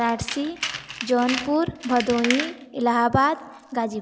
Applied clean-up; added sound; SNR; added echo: none; Tools; 10 dB; none.